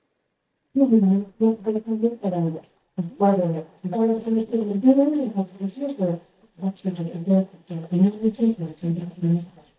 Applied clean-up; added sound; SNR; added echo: neural mask model DeepFilterNet 3.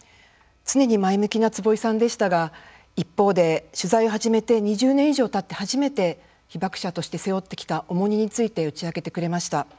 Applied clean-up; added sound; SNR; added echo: none; none; none; none.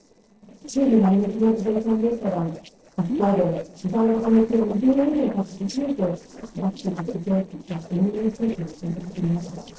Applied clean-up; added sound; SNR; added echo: neural separator model SepFormer DNS4.